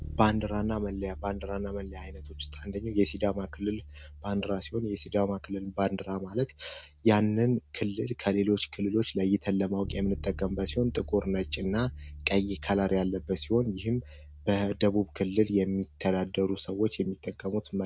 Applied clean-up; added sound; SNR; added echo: none; Bass guitar; 15 dB; none.